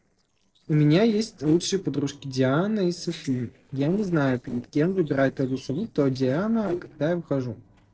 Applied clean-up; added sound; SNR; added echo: neural separator model SepFormer DNS4.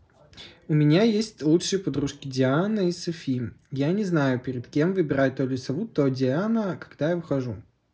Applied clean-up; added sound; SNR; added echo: none; none; none; none.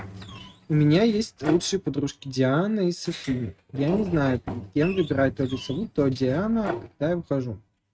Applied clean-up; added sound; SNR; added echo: neural mask model RNNoise.